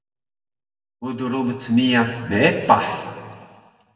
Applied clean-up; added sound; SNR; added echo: none; none; none; reverberation time 1.7 s.